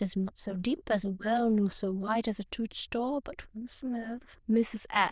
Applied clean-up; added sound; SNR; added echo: neural diffusion model UNIVERSE++.